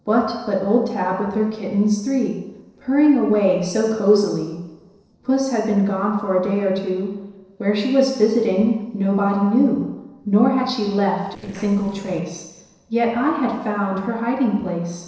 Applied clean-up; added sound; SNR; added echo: neural separator model SepFormer DNS4.